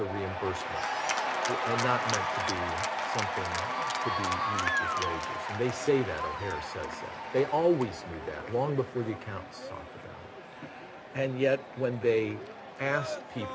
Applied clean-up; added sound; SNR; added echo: none; Applause / Cheering; 1 dB; none.